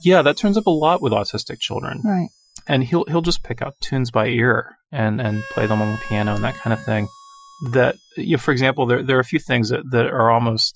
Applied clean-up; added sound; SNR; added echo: classical method Wiener filter.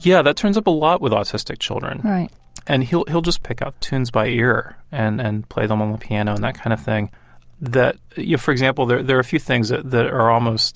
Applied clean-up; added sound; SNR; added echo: none; none; none; none.